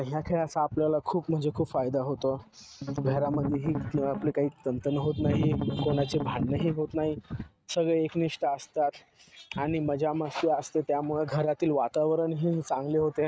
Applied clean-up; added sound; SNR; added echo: neural mask model RNNoise.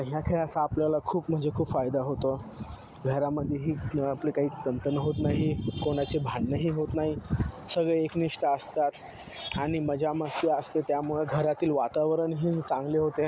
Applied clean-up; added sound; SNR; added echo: none; none; none; none.